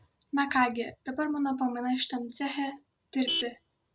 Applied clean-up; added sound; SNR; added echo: none; Vehicle horn, car horn, honking; 11 dB; none.